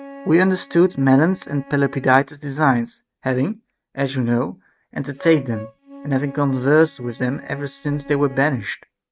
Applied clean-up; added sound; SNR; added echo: neural mask model RNNoise.